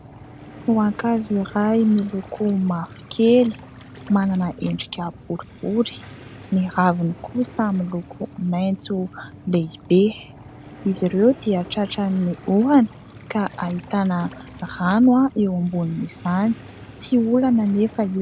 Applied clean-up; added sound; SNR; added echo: none; Waves, surf; 19 dB; none.